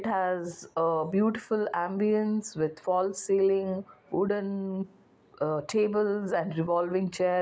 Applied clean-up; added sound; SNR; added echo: none; none; none; none.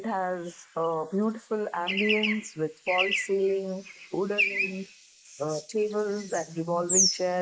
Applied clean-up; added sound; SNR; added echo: neural mask model Resemble Enhance denoiser.